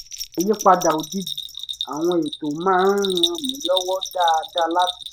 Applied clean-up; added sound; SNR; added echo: none; Bell; 9 dB; none.